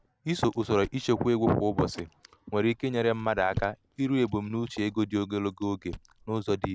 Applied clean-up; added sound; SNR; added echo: none; Chewing, mastication; 18 dB; none.